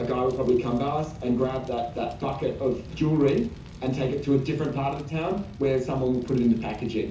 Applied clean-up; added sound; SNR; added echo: none; Fire; 15 dB; reverberation time 0.6 s.